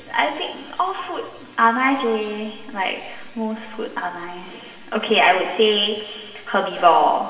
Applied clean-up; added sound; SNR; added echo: none; none; none; reverberation time 2.3 s.